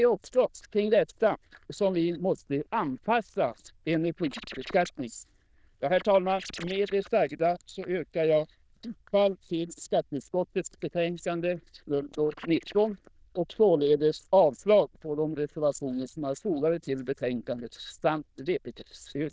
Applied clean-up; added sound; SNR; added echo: neural diffusion model UNIVERSE++.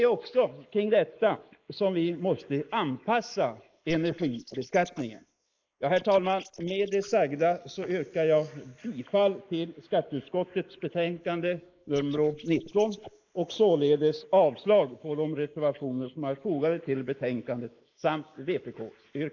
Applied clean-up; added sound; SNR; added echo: neural mask model Resemble Enhance denoiser.